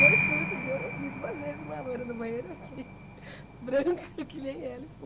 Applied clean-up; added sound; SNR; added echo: none; Piano; -3 dB; none.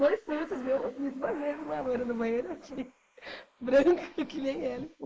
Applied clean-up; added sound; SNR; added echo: neural mask model Resemble Enhance denoiser.